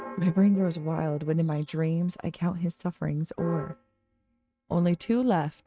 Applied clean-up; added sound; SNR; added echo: neural mask model RNNoise.